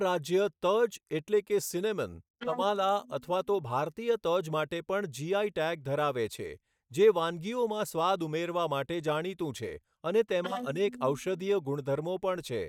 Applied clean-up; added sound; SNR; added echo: neural mask model DeepFilterNet 3.